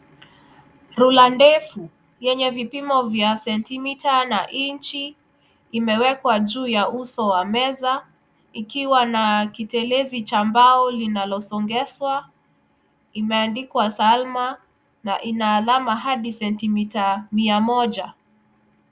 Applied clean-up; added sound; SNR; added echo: none; none; none; none.